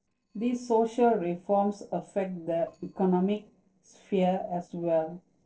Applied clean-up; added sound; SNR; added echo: neural separator model SepFormer DNS4.